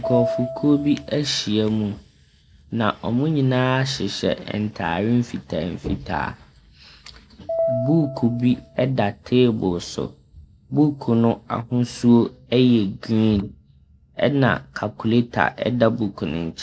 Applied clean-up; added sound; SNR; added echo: none; Piano; 7 dB; none.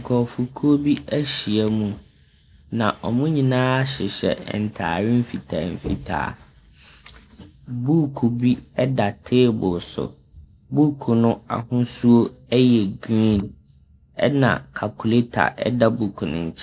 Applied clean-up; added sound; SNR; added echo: none; none; none; none.